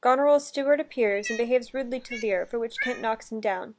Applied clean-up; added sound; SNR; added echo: none; Cat; 13 dB; none.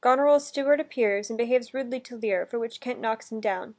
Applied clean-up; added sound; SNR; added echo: none; none; none; none.